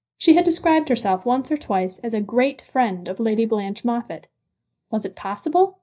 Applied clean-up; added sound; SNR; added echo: neural mask model DeepFilterNet 3.